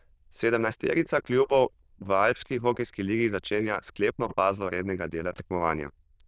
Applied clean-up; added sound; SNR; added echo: neural diffusion model UNIVERSE++.